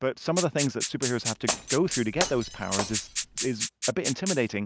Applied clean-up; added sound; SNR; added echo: none; Glass + Rattle (instrument); 3 dB; none.